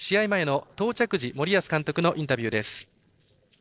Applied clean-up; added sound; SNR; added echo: neural separator model SepFormer DNS4.